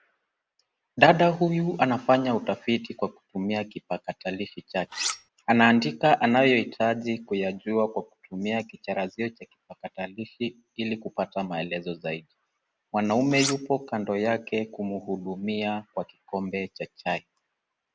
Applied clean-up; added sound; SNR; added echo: none; Cutlery, silverware; 5 dB; none.